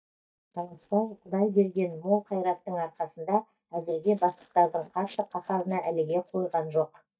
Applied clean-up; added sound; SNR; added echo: neural mask model DeepFilterNet 3.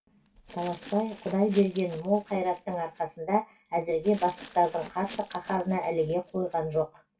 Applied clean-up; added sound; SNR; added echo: none; Glass; 20 dB; reverberation time 0.2 s.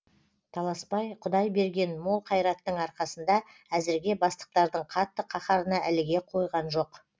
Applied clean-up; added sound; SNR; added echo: none; none; none; none.